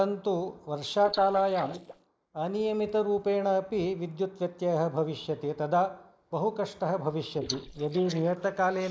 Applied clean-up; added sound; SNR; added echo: neural mask model Resemble Enhance denoiser.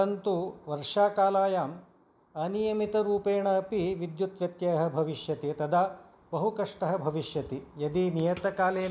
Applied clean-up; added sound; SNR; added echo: none; none; none; none.